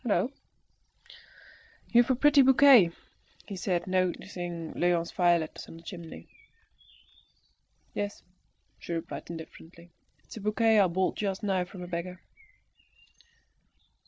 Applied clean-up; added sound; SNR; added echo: none; none; none; none.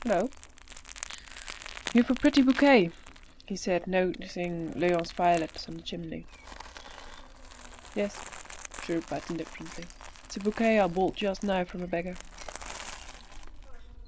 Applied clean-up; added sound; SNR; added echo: none; Crumpling, crinkling; 14 dB; none.